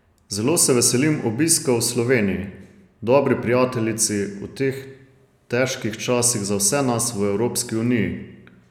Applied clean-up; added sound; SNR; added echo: none; none; none; none.